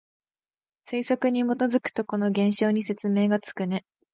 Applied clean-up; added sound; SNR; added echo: none; none; none; none.